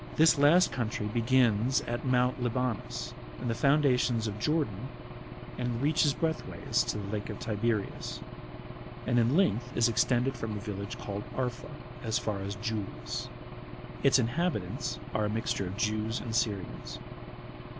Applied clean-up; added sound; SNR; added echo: none; Engine / Aircraft; 11 dB; none.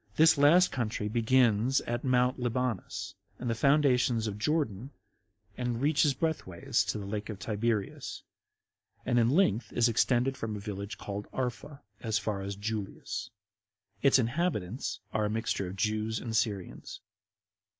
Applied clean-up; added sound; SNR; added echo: none; none; none; none.